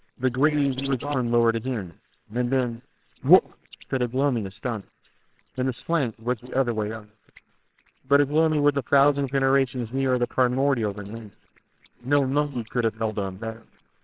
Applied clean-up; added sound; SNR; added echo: neural separator model SepFormer WHAMR!.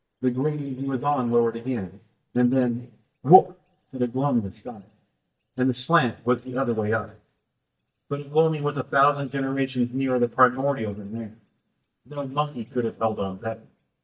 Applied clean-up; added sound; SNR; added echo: neural mask model DeepFilterNet 3.